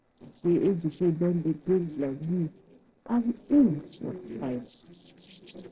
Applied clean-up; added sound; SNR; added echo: neural separator model SepFormer DNS4.